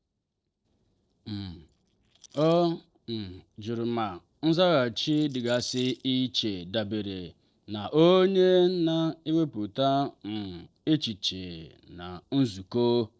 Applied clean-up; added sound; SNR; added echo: neural separator model SepFormer DNS4.